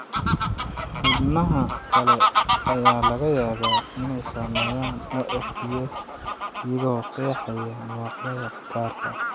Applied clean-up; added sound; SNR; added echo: none; Fowl; -1 dB; none.